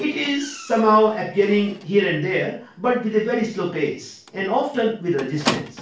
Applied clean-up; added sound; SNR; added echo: none; Squeak; 14 dB; reverberation time 0.4 s.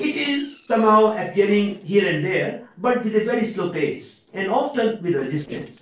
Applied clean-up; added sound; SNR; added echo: neural separator model SepFormer DNS4.